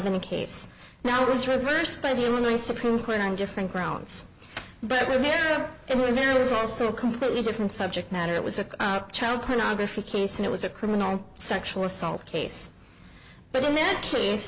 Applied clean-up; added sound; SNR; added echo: none; none; none; none.